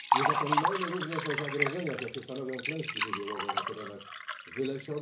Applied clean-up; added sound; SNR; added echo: none; Liquid; -3 dB; reverberation time 0.5 s.